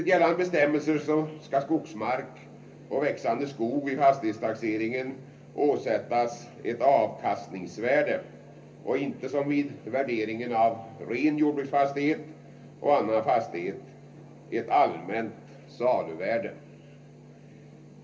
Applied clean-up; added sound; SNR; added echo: none; none; none; reverberation time 0.3 s.